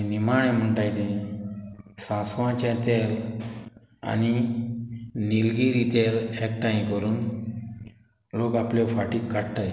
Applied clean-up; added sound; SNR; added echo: none; none; none; none.